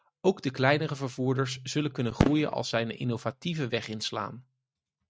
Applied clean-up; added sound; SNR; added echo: neural mask model RNNoise.